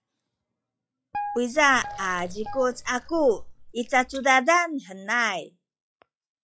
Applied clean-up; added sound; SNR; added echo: classical method log-MMSE.